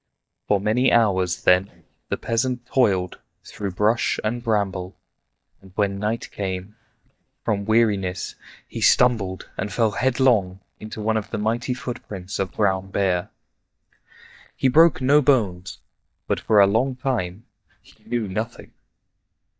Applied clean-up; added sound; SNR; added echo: neural mask model DeepFilterNet 3.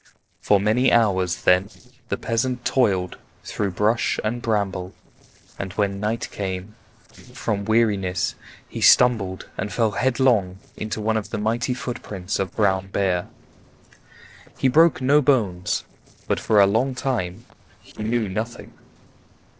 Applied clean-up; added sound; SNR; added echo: neural separator model SepFormer DNS4.